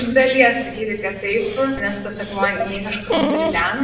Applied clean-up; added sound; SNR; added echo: none; Dog; 6 dB; reverberation time 0.7 s.